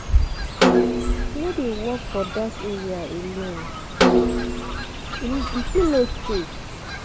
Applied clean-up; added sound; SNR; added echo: none; Snare drum + Fowl; -5 dB; none.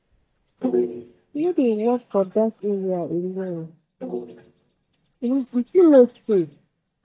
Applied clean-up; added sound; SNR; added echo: neural mask model DeepFilterNet 3.